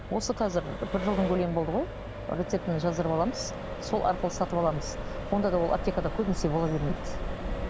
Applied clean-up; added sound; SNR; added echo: none; Accelerating, revving, vroom; 5 dB; none.